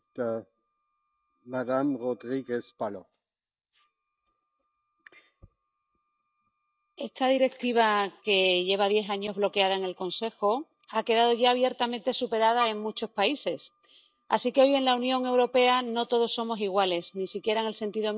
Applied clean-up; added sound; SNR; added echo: neural mask model DeepFilterNet 3.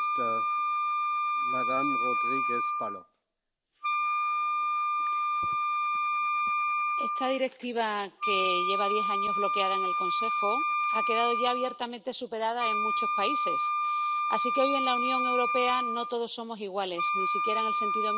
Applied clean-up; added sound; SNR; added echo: none; Wind instrument, woodwind instrument; -5 dB; none.